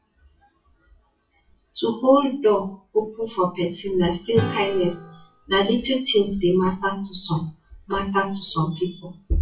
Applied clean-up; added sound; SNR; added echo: classical method WPE with log-MMSE.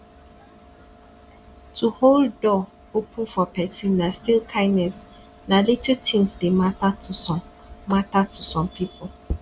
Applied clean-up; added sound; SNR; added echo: none; none; none; none.